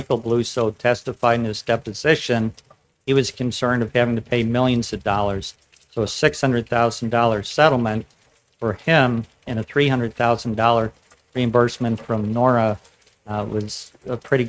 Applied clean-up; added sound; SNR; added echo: neural mask model RNNoise.